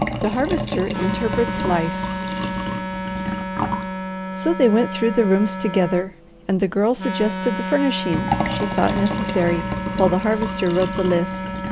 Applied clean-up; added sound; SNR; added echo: none; Liquid + Wind instrument, woodwind instrument; 3 dB; none.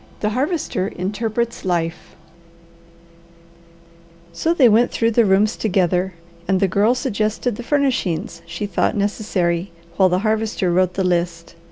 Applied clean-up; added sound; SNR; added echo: none; none; none; none.